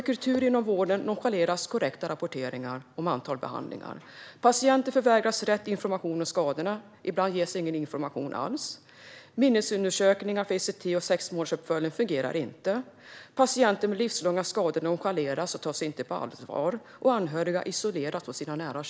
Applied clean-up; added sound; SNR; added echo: none; none; none; none.